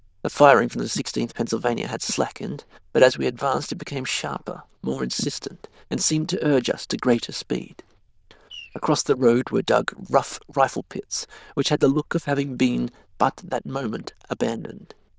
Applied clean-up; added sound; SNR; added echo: neural diffusion model UNIVERSE++.